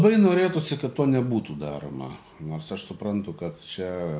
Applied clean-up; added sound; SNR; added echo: none; none; none; none.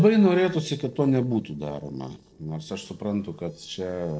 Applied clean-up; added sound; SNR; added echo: neural separator model SepFormer DNS4.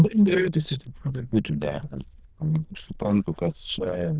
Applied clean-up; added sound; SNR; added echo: neural diffusion model UNIVERSE++.